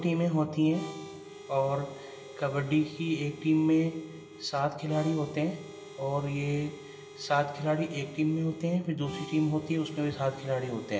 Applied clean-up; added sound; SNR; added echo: none; Harmonica; 16 dB; reverberation time 0.8 s.